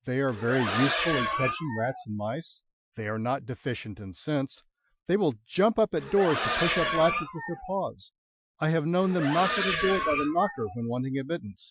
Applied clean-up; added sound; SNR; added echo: classical method Wiener filter.